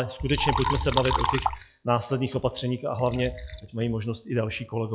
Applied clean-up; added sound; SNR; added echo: classical method log-MMSE.